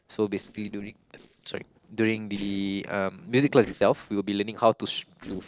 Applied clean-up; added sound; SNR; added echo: neural separator model SepFormer DNS4.